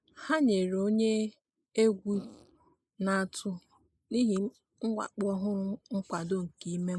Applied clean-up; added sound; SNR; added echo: neural mask model Resemble Enhance denoiser.